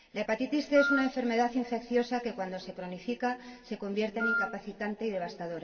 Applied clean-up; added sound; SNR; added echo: none; Wind instrument, woodwind instrument; 1 dB; reverberation time 2.7 s.